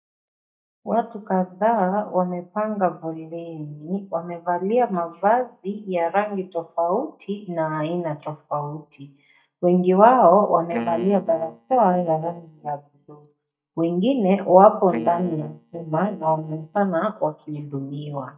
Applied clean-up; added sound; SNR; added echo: neural mask model DeepFilterNet 3.